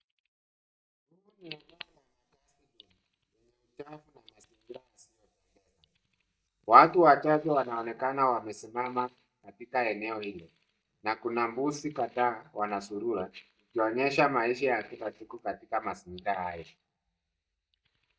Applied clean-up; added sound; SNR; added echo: neural mask model DeepFilterNet 3.